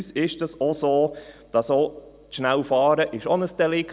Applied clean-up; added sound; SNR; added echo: none; none; none; none.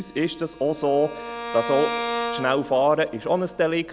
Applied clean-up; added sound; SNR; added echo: none; Bowed string instrument; 9 dB; none.